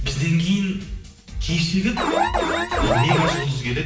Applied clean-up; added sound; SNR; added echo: none; Alarm; -1 dB; reverberation time 0.8 s.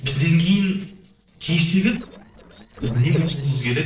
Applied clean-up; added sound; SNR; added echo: neural separator model SepFormer DNS4.